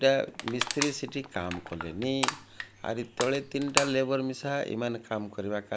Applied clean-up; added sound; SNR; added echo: none; Crushing; 5 dB; none.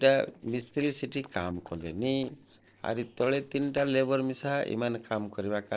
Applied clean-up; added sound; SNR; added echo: neural separator model SepFormer DNS4.